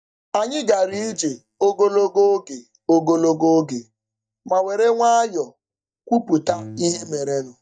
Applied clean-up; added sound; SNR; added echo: neural mask model DeepFilterNet 3.